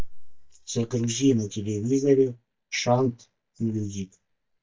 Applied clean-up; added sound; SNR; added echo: neural mask model DeepFilterNet 3.